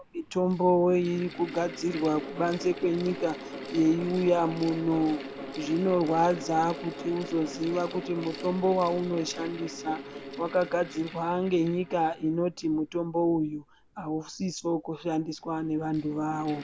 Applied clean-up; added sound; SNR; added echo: none; Mechanical fan; 13 dB; none.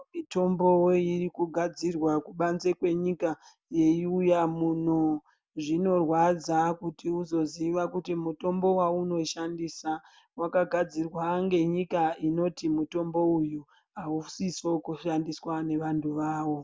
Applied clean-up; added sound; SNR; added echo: none; none; none; none.